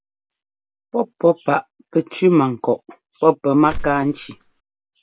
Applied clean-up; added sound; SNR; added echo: none; Whoosh, swoosh, swish; 10 dB; none.